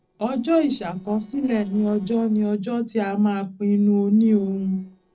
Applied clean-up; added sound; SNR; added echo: neural separator model SepFormer DNS4.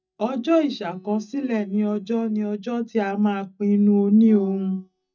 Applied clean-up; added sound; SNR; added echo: neural mask model DeepFilterNet 3.